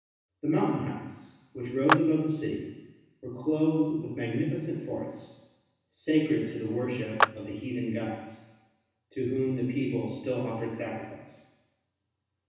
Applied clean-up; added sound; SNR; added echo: none; Clapping; 1 dB; reverberation time 1.1 s.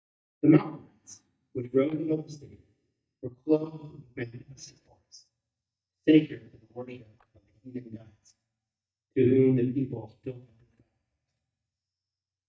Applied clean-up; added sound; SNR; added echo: neural mask model DeepFilterNet 3.